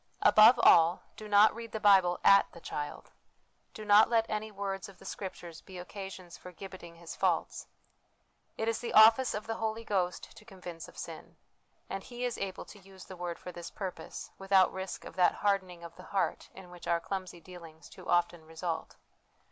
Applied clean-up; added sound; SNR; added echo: none; none; none; none.